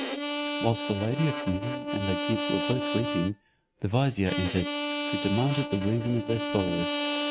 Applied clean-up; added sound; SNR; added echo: neural mask model RNNoise.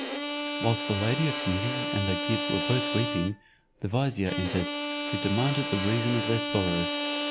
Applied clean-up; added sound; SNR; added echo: none; Bowed string instrument; 2 dB; none.